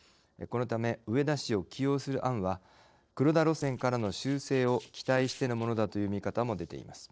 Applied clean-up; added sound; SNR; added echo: neural separator model SepFormer DNS4.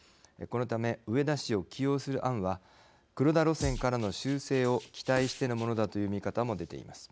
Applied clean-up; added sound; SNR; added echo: none; Drum kit; 11 dB; none.